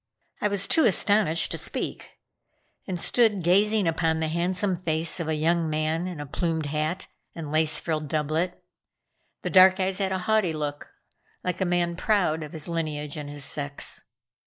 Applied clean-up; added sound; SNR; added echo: neural mask model Resemble Enhance denoiser.